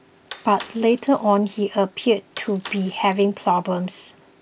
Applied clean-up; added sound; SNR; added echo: none; Bicycle; 20 dB; none.